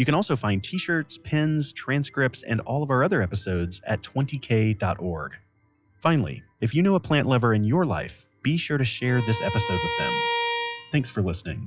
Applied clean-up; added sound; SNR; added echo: classical method log-MMSE.